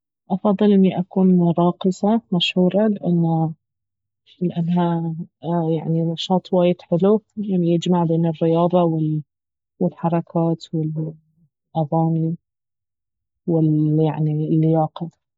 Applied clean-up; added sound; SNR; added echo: neural mask model Resemble Enhance denoiser.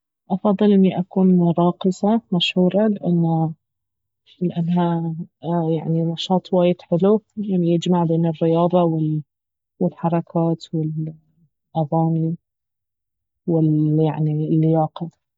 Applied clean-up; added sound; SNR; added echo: none; none; none; none.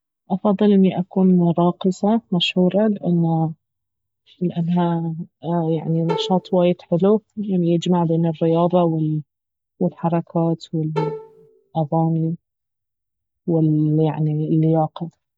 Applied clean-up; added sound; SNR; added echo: none; Bowed string instrument; 11 dB; none.